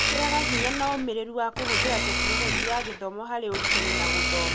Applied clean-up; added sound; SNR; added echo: none; Domestic sounds, home sounds; -4 dB; none.